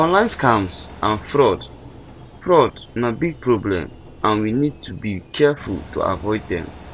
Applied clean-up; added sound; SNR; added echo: none; Engine; 18 dB; none.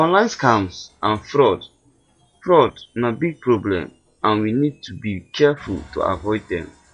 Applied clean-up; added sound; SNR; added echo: classical method log-MMSE.